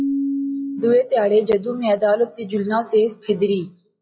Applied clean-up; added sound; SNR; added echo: classical method log-MMSE.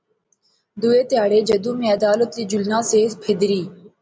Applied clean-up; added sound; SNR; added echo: none; none; none; none.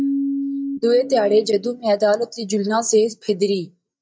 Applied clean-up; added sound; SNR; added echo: neural mask model DeepFilterNet 3.